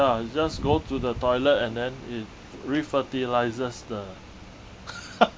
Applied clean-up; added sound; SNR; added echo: none; none; none; none.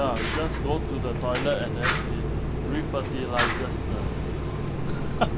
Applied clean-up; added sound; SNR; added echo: none; Fire; -4 dB; none.